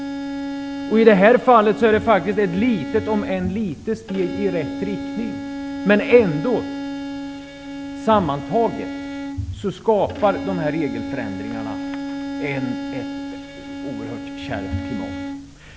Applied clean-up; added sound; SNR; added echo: none; Bowed string instrument; 8 dB; none.